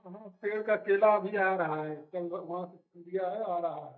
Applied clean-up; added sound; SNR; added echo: neural mask model DeepFilterNet 3.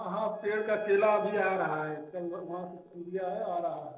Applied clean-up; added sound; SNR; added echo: neural separator model SepFormer DNS4.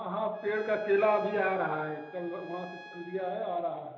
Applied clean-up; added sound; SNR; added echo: none; Trumpet; 18 dB; reverberation time 1.0 s.